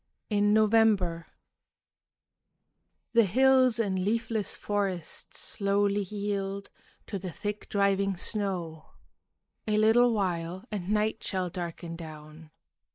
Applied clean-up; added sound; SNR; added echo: neural mask model Resemble Enhance denoiser.